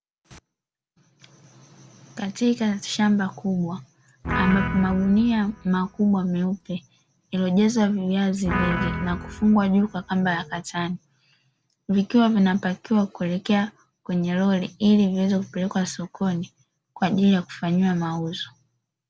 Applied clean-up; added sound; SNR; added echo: none; Guitar; 7 dB; none.